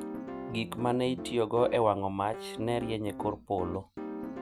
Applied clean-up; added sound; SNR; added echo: none; Piano; 10 dB; none.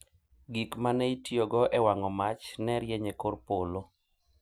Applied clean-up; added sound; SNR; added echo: none; none; none; none.